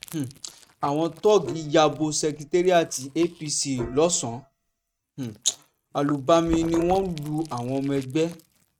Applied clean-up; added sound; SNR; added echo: neural mask model RNNoise.